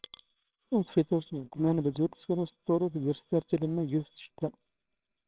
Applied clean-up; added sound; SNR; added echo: neural separator model SepFormer WHAMR!.